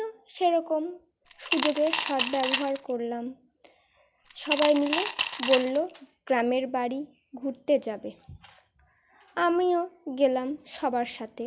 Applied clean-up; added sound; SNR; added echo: none; Coin (dropping) / Glass; 3 dB; none.